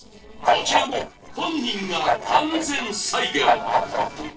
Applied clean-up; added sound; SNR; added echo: neural separator model SepFormer DNS4.